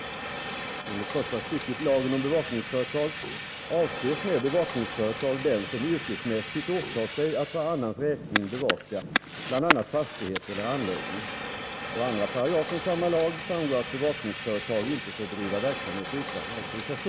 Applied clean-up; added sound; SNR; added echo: none; Fire; 4 dB; none.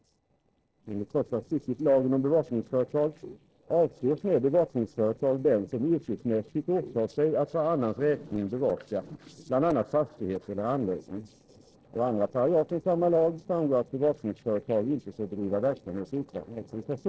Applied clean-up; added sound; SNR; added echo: neural separator model SepFormer DNS4.